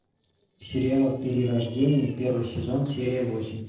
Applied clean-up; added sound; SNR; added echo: neural separator model SepFormer DNS4.